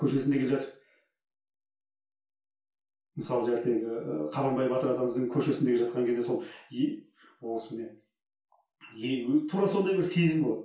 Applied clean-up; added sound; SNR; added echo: none; none; none; reverberation time 0.3 s.